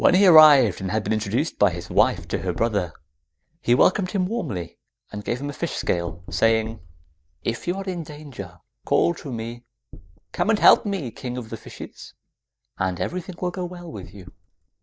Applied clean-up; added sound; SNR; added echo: neural mask model DeepFilterNet 3.